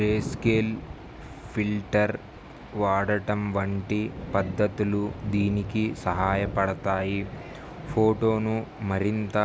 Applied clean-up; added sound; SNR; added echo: none; Thunder; 13 dB; none.